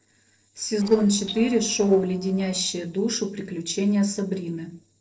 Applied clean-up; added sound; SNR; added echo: neural separator model SepFormer DNS4.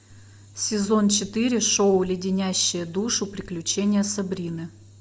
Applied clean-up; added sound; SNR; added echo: none; none; none; none.